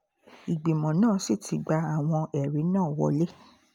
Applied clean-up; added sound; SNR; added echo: none; none; none; none.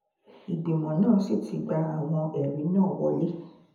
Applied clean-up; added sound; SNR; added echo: none; none; none; reverberation time 0.7 s.